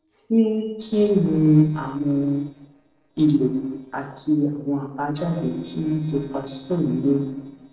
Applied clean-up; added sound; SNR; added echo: neural separator model SepFormer DNS4.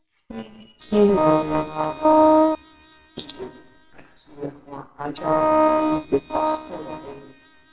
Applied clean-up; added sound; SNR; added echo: neural separator model SepFormer WHAMR!.